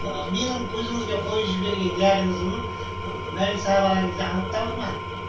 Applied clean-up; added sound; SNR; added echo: none; Engine / Tools; 6 dB; reverberation time 0.2 s.